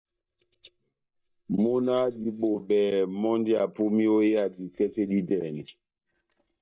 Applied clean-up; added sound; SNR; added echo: neural mask model DeepFilterNet 3.